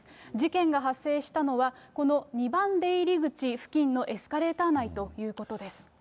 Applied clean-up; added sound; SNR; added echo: none; none; none; none.